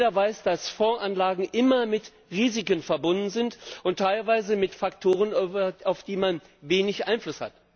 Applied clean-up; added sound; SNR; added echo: none; none; none; none.